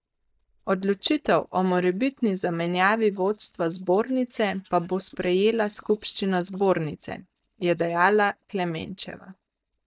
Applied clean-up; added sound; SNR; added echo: neural mask model DeepFilterNet 3.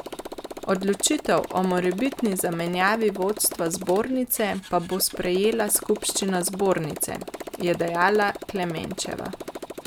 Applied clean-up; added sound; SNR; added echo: none; Motorcycle; 12 dB; none.